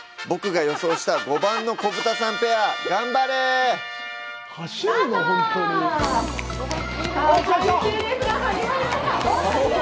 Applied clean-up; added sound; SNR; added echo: none; none; none; none.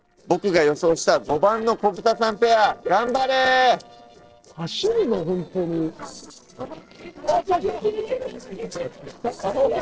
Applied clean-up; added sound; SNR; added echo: neural separator model SepFormer DNS4.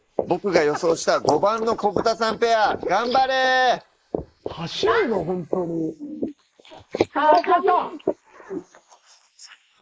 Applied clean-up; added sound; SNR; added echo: neural mask model Resemble Enhance denoiser.